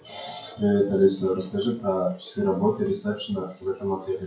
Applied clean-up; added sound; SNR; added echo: classical method WPE with log-MMSE.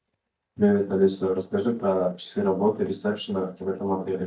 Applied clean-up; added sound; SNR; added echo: neural mask model DeepFilterNet 3.